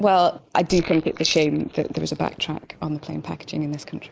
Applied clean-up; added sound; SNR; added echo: neural mask model Resemble Enhance denoiser.